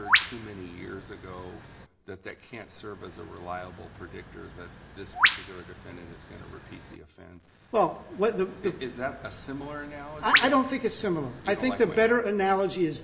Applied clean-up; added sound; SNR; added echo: none; Bird vocalization, bird call, bird song; 4 dB; reverberation time 2.8 s.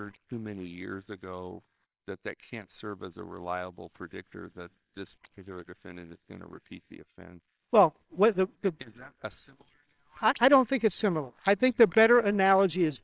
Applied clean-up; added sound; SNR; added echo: neural separator model SepFormer WHAMR!.